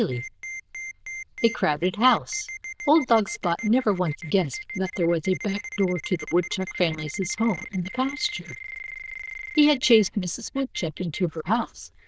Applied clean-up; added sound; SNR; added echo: neural diffusion model UNIVERSE++.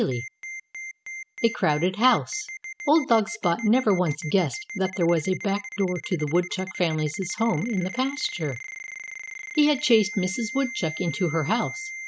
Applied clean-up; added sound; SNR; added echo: none; Ringtone; 12 dB; none.